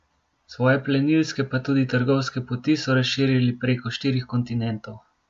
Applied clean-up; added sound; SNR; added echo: none; none; none; none.